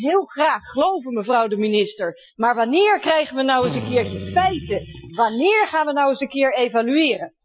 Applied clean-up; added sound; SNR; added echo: classical method Wiener filter.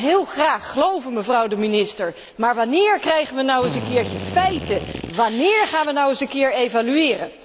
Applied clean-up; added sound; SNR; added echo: none; Drill; 11 dB; none.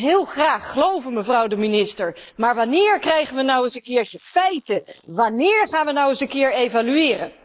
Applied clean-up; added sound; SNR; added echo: neural mask model Resemble Enhance denoiser.